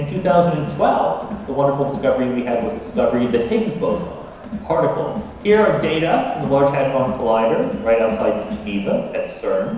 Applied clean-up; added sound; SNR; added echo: none; Crowd; 14 dB; reverberation time 1.0 s.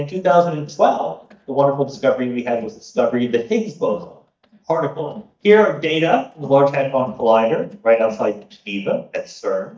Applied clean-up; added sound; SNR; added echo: neural mask model DeepFilterNet 3.